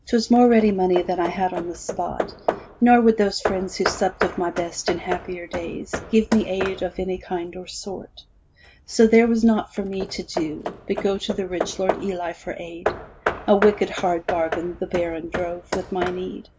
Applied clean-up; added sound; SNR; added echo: none; Hammer / Wood; 9 dB; none.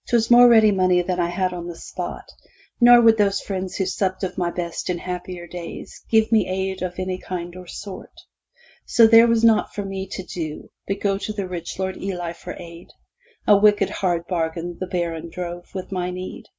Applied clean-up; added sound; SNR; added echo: none; none; none; none.